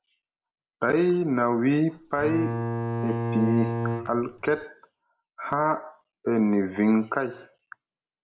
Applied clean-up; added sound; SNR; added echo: none; Bowed string instrument; 3 dB; none.